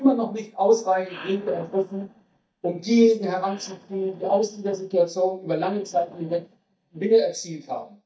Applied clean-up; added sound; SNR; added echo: neural mask model DeepFilterNet 3.